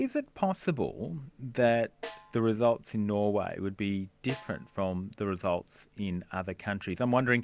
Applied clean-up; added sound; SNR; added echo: none; Snare drum; 20 dB; none.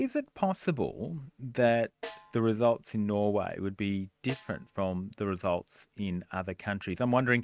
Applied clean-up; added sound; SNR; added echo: neural mask model RNNoise.